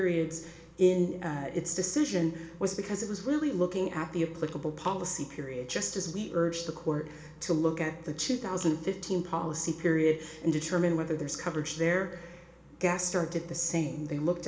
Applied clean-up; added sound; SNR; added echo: none; none; none; reverberation time 0.4 s.